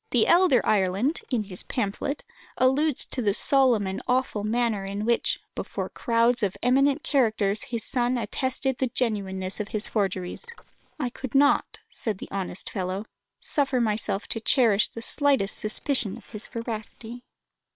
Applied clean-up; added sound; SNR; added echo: neural separator model SepFormer WHAM!.